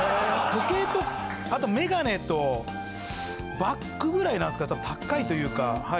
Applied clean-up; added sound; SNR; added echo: none; none; none; none.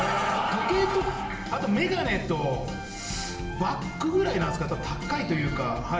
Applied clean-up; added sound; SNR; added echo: none; none; none; reverberation time 0.8 s.